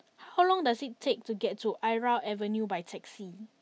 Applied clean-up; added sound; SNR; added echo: none; none; none; none.